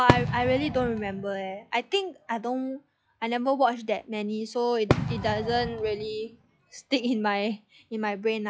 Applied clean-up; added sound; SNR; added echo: classical method log-MMSE.